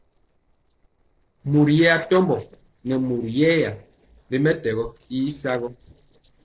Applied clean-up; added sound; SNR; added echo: neural separator model SepFormer DNS4.